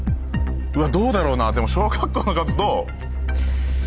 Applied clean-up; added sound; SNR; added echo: none; none; none; none.